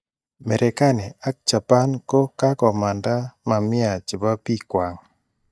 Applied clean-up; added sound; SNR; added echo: neural mask model DeepFilterNet 3.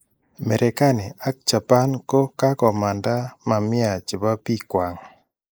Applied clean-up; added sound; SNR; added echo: neural mask model Resemble Enhance denoiser.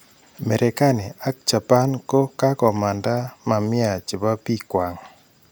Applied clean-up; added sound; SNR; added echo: none; none; none; none.